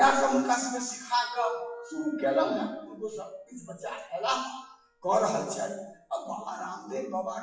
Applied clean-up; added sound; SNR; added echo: classical method WPE with log-MMSE.